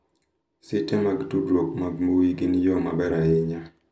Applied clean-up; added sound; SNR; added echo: none; none; none; none.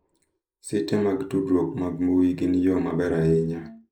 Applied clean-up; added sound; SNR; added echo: neural mask model Resemble Enhance denoiser.